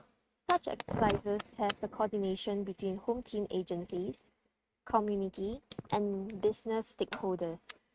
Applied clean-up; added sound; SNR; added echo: neural mask model RNNoise.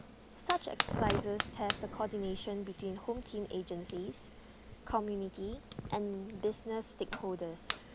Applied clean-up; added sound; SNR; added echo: none; Fire; -3 dB; none.